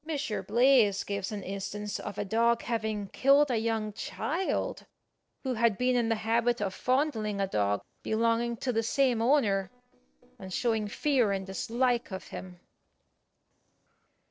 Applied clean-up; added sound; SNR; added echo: neural separator model SepFormer DNS4.